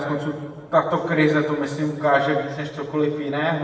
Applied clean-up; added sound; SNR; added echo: none; none; none; reverberation time 1.2 s.